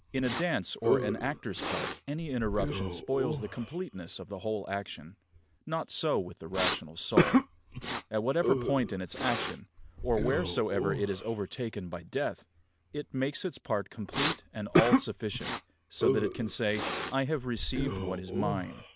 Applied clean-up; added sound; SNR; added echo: none; Respiratory sounds; 1 dB; none.